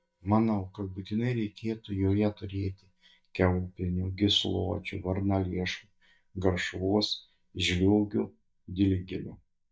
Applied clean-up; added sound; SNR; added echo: neural mask model DeepFilterNet 3.